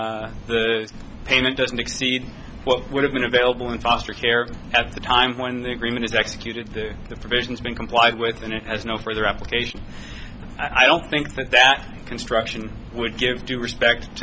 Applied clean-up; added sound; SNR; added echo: none; none; none; none.